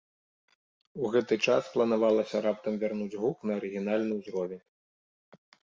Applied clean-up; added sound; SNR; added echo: none; none; none; none.